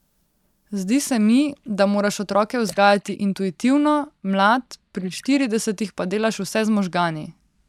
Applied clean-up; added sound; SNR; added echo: neural mask model DeepFilterNet 3.